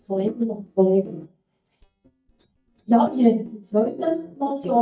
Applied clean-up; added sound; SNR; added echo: neural mask model DeepFilterNet 3.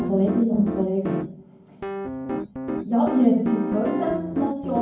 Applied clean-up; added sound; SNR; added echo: none; Piano; 6 dB; reverberation time 0.9 s.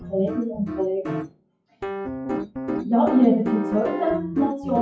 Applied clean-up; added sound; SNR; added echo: classical method WPE with log-MMSE.